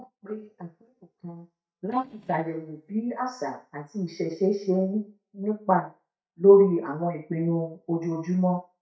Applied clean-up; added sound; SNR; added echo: neural mask model DeepFilterNet 3.